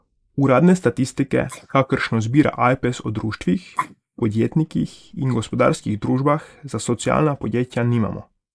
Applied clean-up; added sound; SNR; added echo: neural mask model Resemble Enhance denoiser.